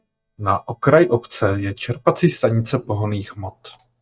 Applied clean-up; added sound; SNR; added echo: neural mask model DeepFilterNet 3.